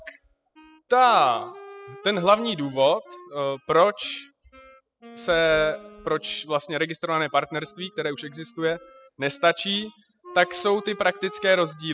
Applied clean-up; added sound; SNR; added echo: classical method spectral subtraction.